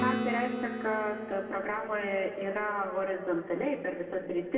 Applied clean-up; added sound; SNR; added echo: none; Acoustic guitar / Strum; 6 dB; reverberation time 2.2 s.